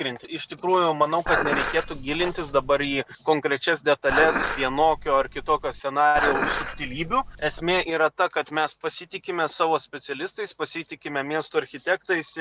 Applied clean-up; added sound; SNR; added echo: none; Dishes, pots, and pans; 4 dB; none.